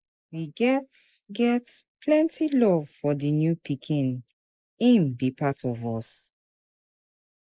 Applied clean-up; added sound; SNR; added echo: neural mask model Resemble Enhance denoiser.